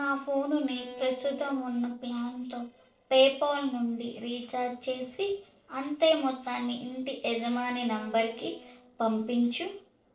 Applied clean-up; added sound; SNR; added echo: neural separator model SepFormer DNS4.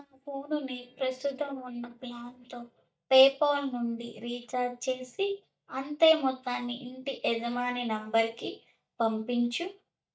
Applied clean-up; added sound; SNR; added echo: neural mask model DeepFilterNet 3.